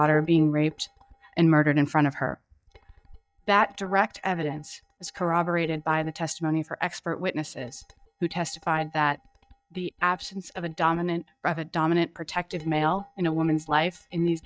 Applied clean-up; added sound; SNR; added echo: neural mask model DeepFilterNet 3.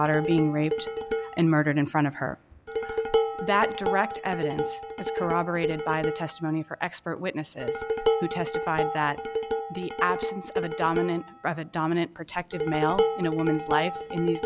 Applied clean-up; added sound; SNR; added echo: none; Dishes, pots, and pans; 2 dB; none.